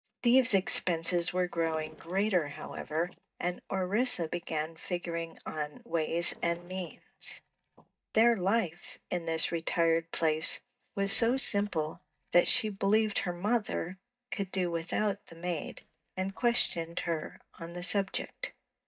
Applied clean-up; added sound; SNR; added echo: neural mask model DeepFilterNet 3.